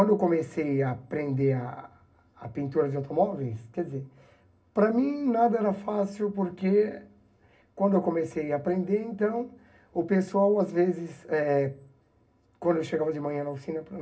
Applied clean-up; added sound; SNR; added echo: none; none; none; reverberation time 0.4 s.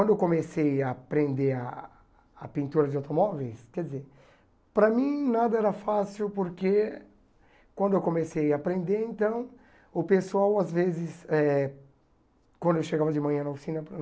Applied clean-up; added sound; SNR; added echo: none; none; none; none.